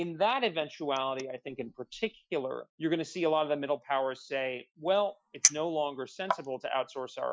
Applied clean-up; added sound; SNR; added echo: classical method Wiener filter.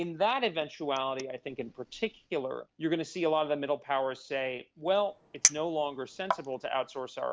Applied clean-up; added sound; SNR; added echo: none; Chink, clink; 1 dB; none.